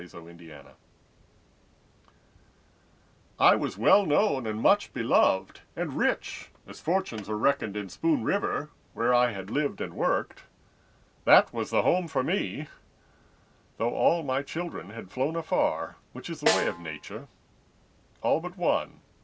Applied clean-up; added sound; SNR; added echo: none; Snare drum; 5 dB; none.